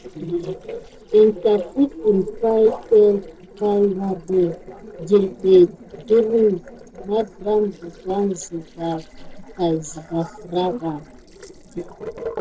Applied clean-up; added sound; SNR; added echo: neural separator model SepFormer DNS4.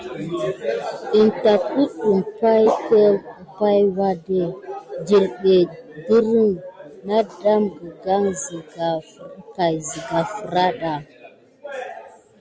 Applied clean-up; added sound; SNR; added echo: none; none; none; none.